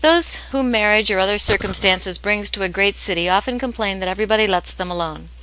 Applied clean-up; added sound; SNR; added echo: none; none; none; none.